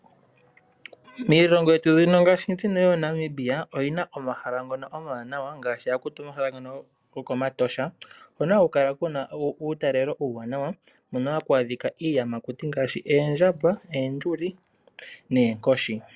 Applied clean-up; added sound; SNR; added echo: none; none; none; none.